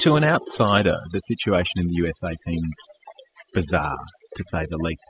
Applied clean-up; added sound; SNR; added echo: classical method spectral subtraction.